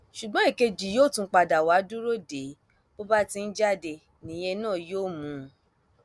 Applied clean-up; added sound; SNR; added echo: none; none; none; none.